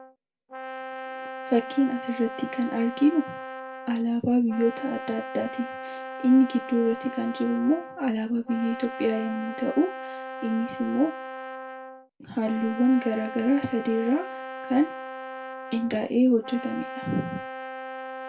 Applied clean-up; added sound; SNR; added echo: none; Brass instrument; 11 dB; reverberation time 0.2 s.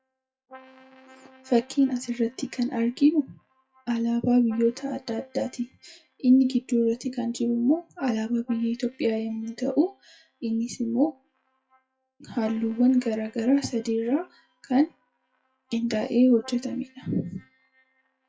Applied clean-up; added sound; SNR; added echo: classical method WPE with log-MMSE.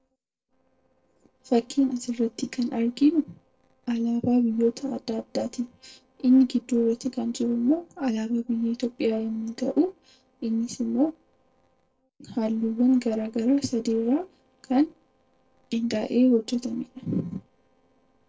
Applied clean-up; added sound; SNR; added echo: neural separator model SepFormer DNS4.